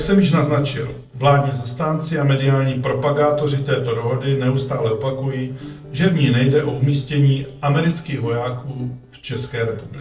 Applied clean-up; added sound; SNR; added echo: neural separator model SepFormer DNS4.